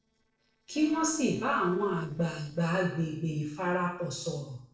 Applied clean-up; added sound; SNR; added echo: neural separator model SepFormer DNS4.